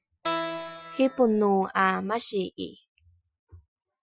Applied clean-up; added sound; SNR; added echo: classical method Wiener filter.